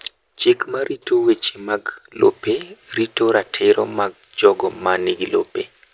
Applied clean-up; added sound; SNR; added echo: none; none; none; none.